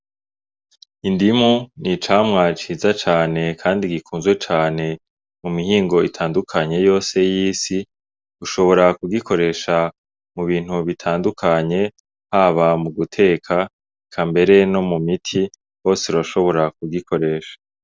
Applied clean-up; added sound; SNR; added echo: none; none; none; none.